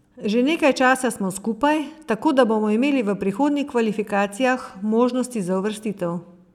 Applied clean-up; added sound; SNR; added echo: none; none; none; none.